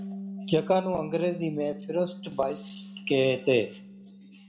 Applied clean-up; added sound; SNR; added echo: none; Bass guitar; 12 dB; reverberation time 0.5 s.